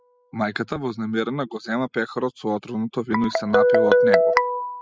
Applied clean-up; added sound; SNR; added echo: classical method spectral subtraction.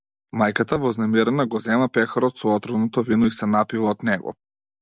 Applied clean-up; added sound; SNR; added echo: none; none; none; none.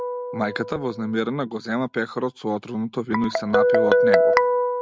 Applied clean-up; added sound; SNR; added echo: none; Guitar; -4 dB; none.